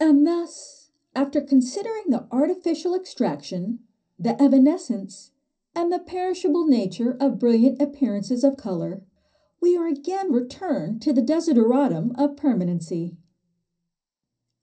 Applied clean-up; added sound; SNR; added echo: none; none; none; reverberation time 0.3 s.